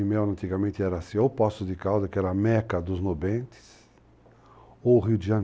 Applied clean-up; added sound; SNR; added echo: none; none; none; none.